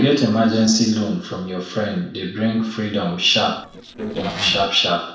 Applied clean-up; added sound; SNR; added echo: neural separator model SepFormer DNS4.